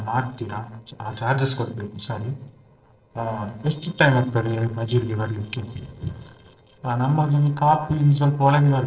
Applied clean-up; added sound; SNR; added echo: neural separator model SepFormer DNS4.